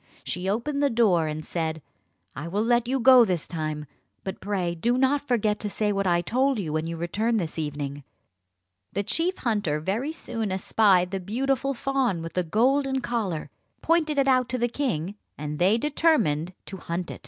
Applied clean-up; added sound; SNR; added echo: none; none; none; none.